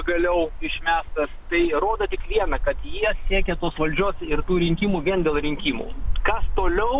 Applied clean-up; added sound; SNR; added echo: none; Cricket; 2 dB; none.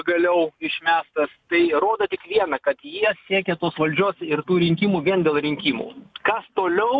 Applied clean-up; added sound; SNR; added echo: none; none; none; none.